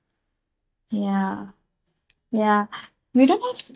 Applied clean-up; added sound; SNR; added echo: neural mask model DeepFilterNet 3.